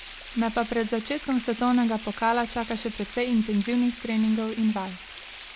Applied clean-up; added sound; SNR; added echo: none; Water; 16 dB; none.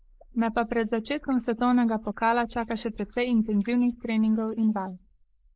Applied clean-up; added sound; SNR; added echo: neural mask model Resemble Enhance denoiser.